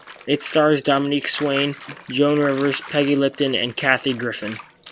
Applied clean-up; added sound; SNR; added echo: none; Bathtub (filling or washing); 16 dB; none.